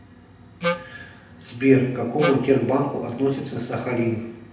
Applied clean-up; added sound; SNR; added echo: none; Wind instrument, woodwind instrument; 4 dB; reverberation time 0.8 s.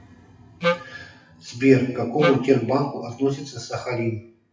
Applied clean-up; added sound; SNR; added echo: classical method WPE with log-MMSE.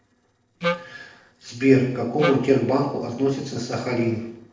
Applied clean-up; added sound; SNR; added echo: neural separator model SepFormer DNS4.